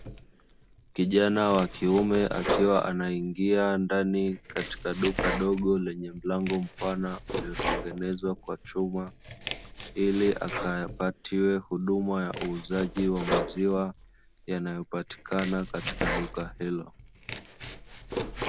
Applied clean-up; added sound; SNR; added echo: none; Domestic sounds, home sounds; 8 dB; none.